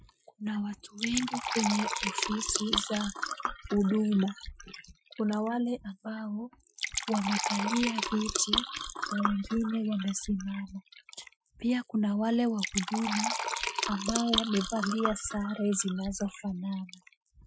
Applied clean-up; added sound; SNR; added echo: classical method Wiener filter.